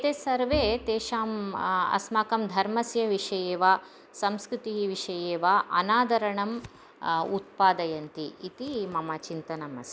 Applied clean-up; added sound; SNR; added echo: none; Bowed string instrument; 13 dB; none.